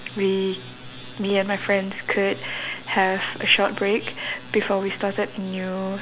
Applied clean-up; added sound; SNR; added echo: none; none; none; none.